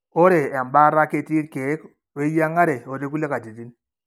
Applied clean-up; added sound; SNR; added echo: none; none; none; none.